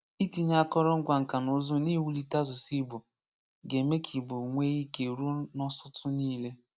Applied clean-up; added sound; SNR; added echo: none; none; none; none.